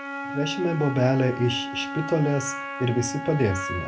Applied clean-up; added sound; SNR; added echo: none; Wind instrument, woodwind instrument; 7 dB; none.